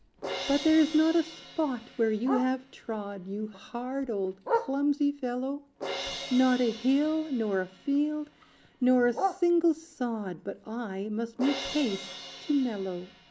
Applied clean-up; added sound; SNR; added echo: none; Bark + Crash cymbal; 10 dB; none.